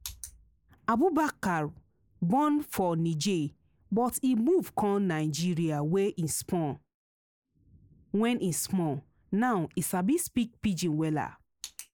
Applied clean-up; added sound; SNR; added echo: neural mask model Resemble Enhance denoiser.